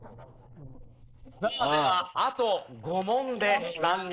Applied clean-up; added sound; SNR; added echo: neural mask model Resemble Enhance denoiser.